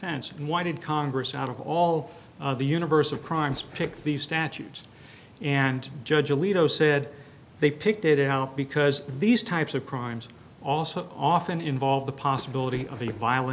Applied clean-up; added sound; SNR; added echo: none; Run; 16 dB; none.